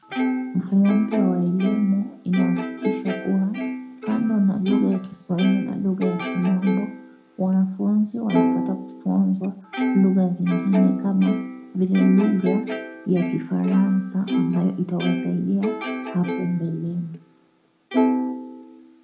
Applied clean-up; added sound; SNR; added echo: none; Plucked string instrument; 5 dB; reverberation time 0.4 s.